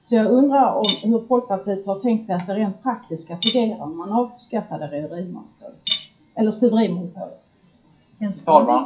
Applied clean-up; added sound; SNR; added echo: classical method WPE with log-MMSE.